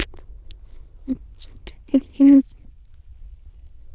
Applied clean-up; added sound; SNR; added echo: neural diffusion model UNIVERSE++.